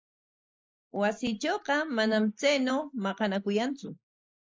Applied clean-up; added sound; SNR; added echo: neural mask model Resemble Enhance denoiser.